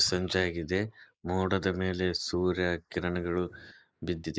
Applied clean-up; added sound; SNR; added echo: neural mask model Resemble Enhance denoiser.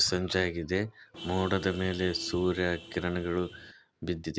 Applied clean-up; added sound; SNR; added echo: none; Vehicle horn, car horn, honking; 15 dB; none.